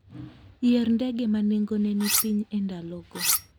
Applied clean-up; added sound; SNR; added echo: none; Cutlery, silverware; 1 dB; none.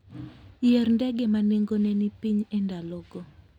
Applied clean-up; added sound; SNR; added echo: none; none; none; none.